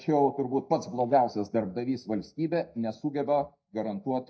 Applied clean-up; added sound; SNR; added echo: neural mask model DeepFilterNet 3.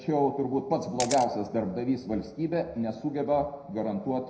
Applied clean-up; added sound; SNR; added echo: none; Camera; 11 dB; reverberation time 0.7 s.